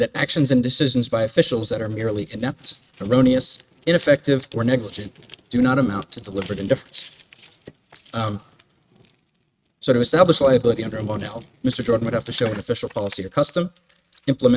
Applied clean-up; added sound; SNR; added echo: neural mask model RNNoise.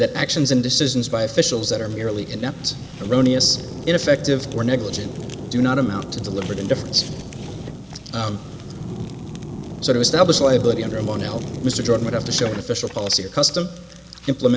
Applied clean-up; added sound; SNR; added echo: none; Fire; 10 dB; none.